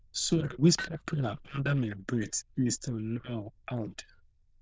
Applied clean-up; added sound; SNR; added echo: neural diffusion model UNIVERSE++.